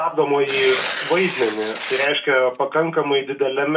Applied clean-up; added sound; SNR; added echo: none; Tearing; 9 dB; reverberation time 0.2 s.